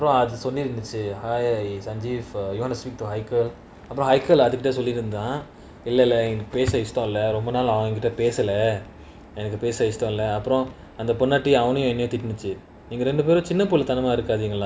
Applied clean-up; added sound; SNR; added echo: none; none; none; none.